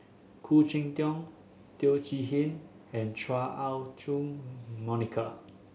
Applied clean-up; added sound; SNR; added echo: none; none; none; none.